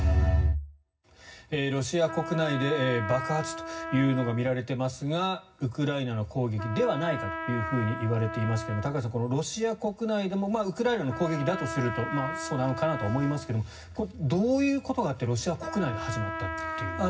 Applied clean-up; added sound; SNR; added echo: none; Trumpet; 10 dB; reverberation time 0.4 s.